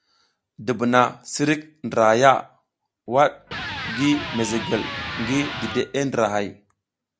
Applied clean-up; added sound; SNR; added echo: none; Electric guitar; 9 dB; none.